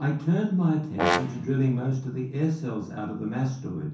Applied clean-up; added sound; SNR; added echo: none; Brass instrument; 4 dB; reverberation time 0.6 s.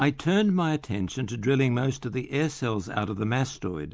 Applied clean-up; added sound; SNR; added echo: none; none; none; none.